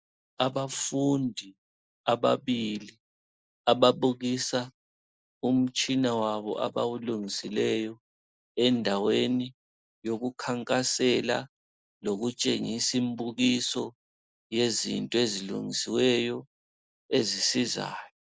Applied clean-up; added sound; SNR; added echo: neural mask model Resemble Enhance denoiser.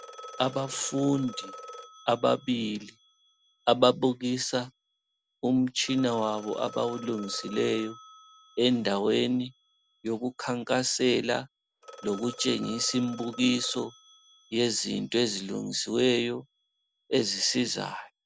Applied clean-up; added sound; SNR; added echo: none; Telephone; 20 dB; none.